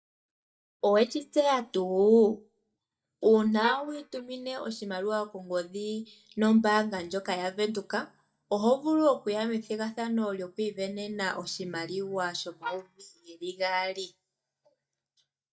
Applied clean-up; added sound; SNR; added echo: neural mask model DeepFilterNet 3.